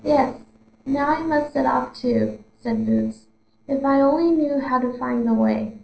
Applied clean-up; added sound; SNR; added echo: neural separator model SepFormer DNS4.